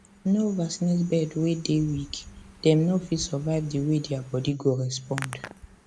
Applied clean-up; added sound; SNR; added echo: none; Hands; 19 dB; none.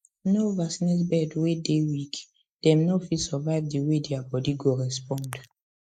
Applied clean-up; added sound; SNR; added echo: neural mask model Resemble Enhance denoiser.